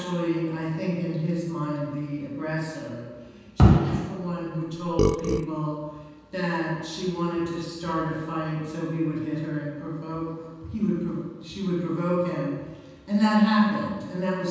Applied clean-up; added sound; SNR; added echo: none; Burping, eructation; 2 dB; reverberation time 1.2 s.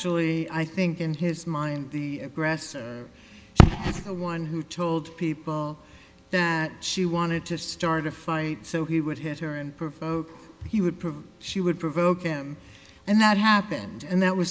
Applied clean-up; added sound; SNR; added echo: none; none; none; none.